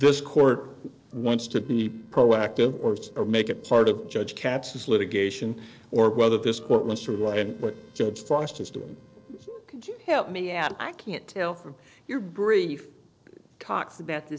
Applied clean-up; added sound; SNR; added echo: neural separator model SepFormer DNS4.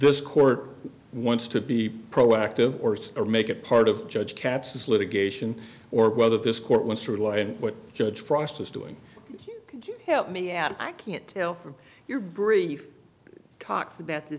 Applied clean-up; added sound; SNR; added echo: none; none; none; none.